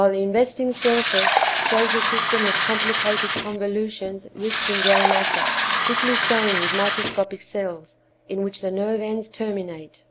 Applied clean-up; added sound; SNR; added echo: none; Fill (with liquid); -4 dB; none.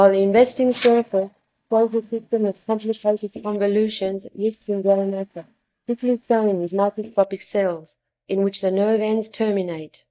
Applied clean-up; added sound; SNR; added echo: neural mask model DeepFilterNet 3.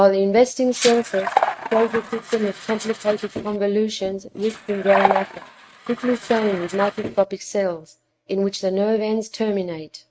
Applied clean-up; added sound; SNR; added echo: neural mask model RNNoise.